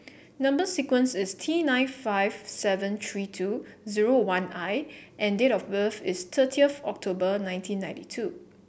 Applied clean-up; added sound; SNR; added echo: none; none; none; none.